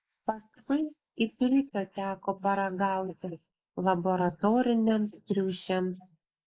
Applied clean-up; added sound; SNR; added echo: neural mask model Resemble Enhance denoiser.